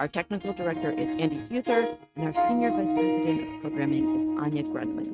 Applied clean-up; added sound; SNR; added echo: neural mask model RNNoise.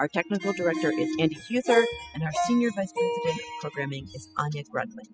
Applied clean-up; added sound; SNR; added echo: classical method spectral subtraction.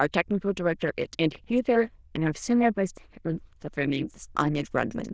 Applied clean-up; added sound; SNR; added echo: neural diffusion model UNIVERSE++.